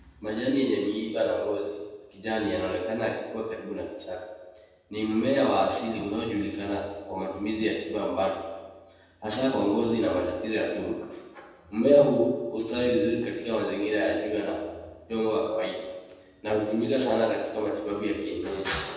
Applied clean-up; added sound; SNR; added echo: none; none; none; reverberation time 1.1 s.